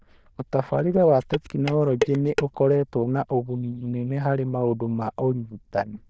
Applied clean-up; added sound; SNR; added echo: neural diffusion model UNIVERSE++.